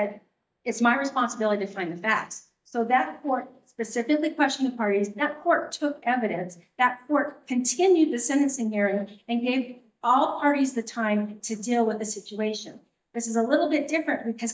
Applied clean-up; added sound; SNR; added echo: neural mask model DeepFilterNet 3.